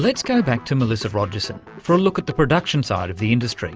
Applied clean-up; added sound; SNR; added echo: none; none; none; none.